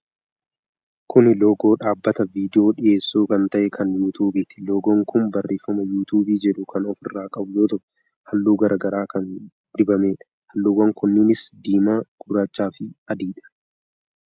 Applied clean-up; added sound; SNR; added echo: none; none; none; none.